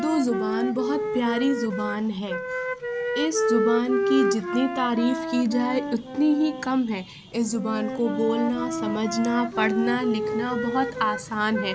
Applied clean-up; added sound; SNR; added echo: none; Wind instrument, woodwind instrument; 3 dB; none.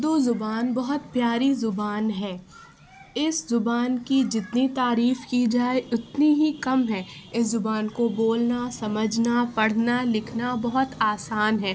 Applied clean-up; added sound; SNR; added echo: none; none; none; none.